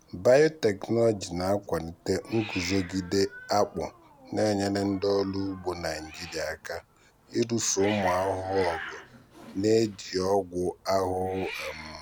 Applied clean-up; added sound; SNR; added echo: none; Hiss; 17 dB; none.